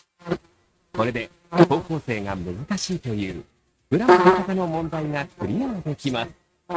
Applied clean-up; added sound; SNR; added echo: neural mask model RNNoise.